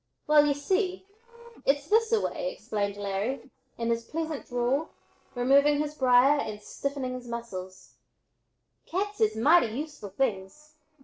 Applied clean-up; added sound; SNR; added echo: neural separator model SepFormer DNS4.